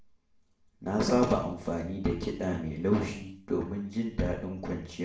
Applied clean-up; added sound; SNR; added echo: none; none; none; reverberation time 0.5 s.